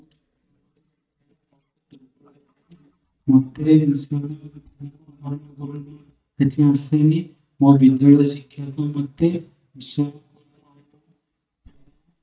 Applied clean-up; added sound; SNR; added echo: neural mask model DeepFilterNet 3.